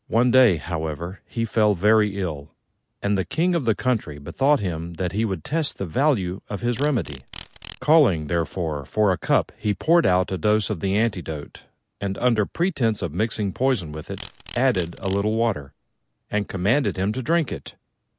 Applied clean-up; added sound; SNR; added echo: none; Insect; 20 dB; none.